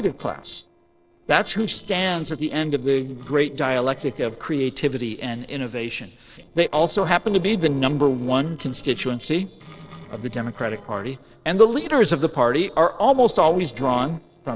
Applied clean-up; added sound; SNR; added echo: neural separator model SepFormer DNS4.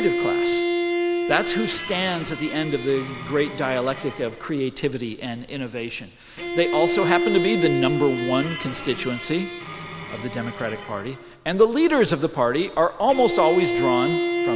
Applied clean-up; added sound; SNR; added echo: none; Bowed string instrument; 3 dB; none.